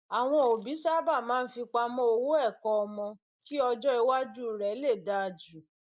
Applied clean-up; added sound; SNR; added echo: neural mask model Resemble Enhance denoiser.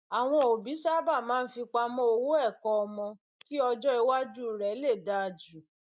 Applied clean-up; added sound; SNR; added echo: neural mask model DeepFilterNet 3.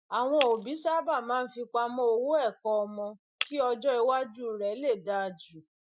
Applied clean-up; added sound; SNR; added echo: classical method Wiener filter.